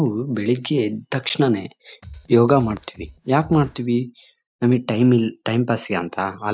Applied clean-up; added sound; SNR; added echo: neural mask model DeepFilterNet 3.